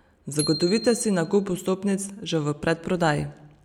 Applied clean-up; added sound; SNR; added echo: none; Bicycle bell; 14 dB; none.